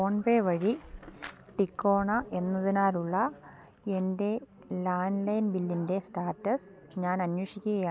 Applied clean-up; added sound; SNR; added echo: none; none; none; none.